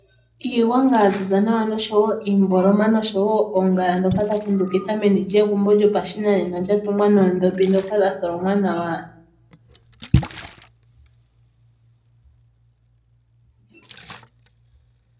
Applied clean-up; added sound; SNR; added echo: none; Splash, splatter; 14 dB; reverberation time 0.5 s.